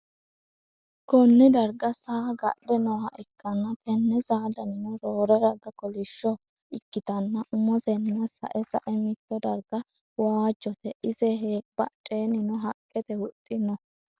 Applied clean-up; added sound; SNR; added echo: none; none; none; none.